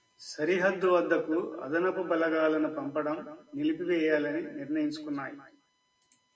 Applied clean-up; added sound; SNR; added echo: none; none; none; none.